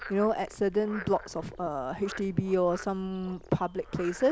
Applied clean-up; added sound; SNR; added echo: none; Frog; 16 dB; none.